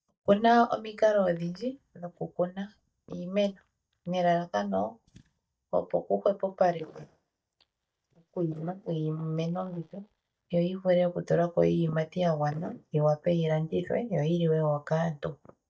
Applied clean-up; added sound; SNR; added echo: neural mask model DeepFilterNet 3.